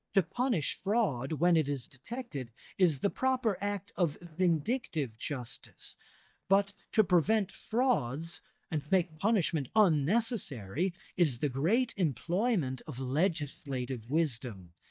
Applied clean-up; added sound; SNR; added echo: neural mask model DeepFilterNet 3.